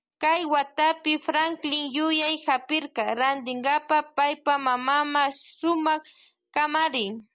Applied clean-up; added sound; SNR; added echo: none; none; none; none.